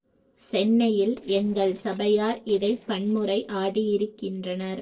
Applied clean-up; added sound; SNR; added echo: neural separator model SepFormer DNS4.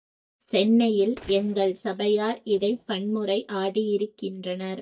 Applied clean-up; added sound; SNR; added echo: neural mask model DeepFilterNet 3.